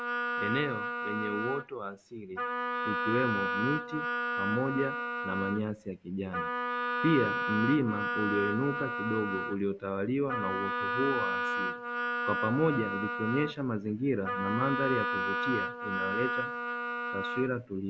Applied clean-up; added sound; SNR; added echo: none; Wind instrument, woodwind instrument; 1 dB; none.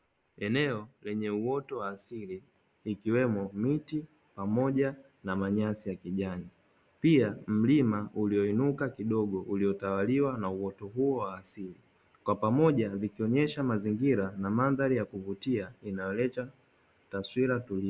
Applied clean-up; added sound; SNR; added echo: none; none; none; none.